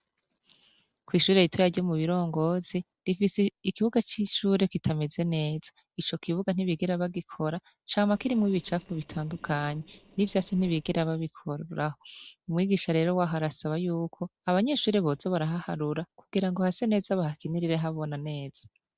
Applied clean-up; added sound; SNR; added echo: neural separator model SepFormer DNS4.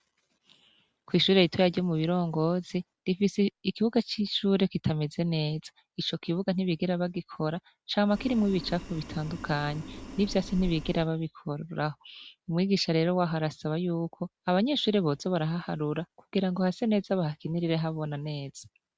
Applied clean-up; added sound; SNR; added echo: none; Boiling; 11 dB; none.